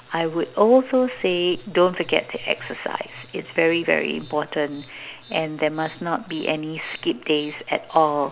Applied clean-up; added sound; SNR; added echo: none; none; none; none.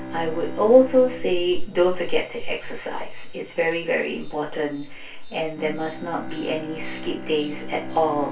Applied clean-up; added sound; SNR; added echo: none; Bowed string instrument; 16 dB; reverberation time 0.2 s.